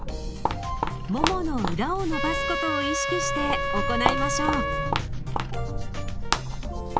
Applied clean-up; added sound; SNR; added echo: none; Trumpet + Walk, footsteps; -3 dB; none.